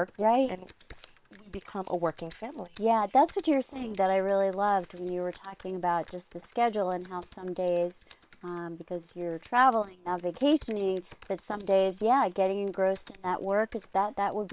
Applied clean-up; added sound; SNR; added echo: neural separator model SepFormer WHAM!.